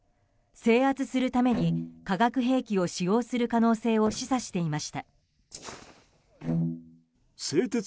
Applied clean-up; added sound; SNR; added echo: neural separator model SepFormer DNS4.